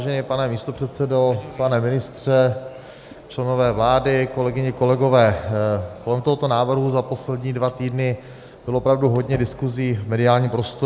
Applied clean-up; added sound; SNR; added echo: none; none; none; none.